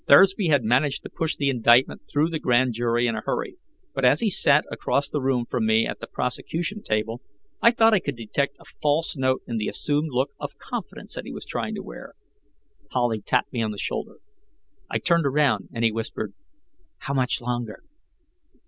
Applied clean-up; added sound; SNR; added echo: none; none; none; none.